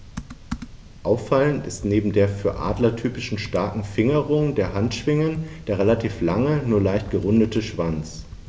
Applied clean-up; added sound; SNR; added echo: none; Computer keyboard; 18 dB; none.